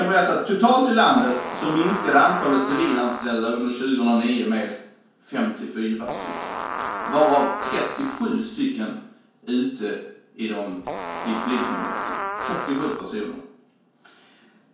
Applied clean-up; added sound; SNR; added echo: none; Fart; 7 dB; reverberation time 0.5 s.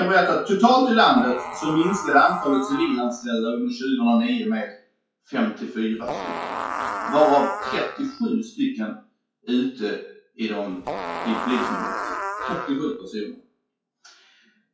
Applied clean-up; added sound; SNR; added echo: classical method WPE with log-MMSE.